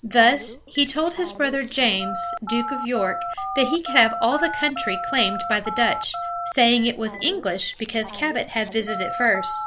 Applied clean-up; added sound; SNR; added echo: none; Telephone; 8 dB; none.